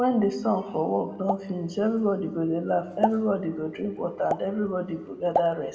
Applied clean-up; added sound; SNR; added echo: none; Explosion; 9 dB; reverberation time 1.1 s.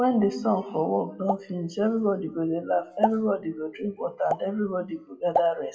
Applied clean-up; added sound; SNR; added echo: classical method WPE with log-MMSE.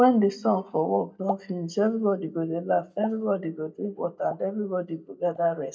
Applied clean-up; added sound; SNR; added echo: neural mask model DeepFilterNet 3.